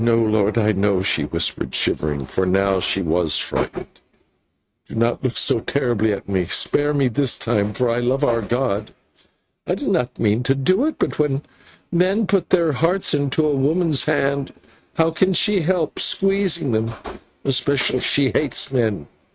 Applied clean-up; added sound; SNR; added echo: neural mask model RNNoise.